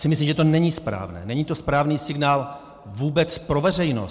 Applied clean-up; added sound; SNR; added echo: none; none; none; none.